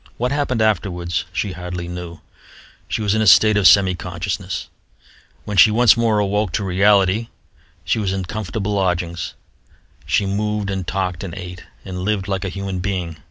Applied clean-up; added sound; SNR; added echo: none; none; none; none.